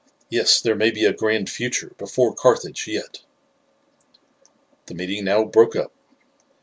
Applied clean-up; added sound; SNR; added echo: none; none; none; none.